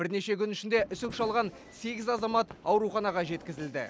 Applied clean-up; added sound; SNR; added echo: none; Fireworks; 18 dB; none.